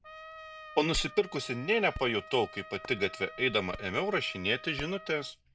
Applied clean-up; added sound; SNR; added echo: none; Hands + Trumpet; 14 dB; none.